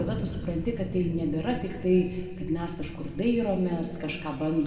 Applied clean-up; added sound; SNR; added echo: none; Thunder; 11 dB; reverberation time 1.7 s.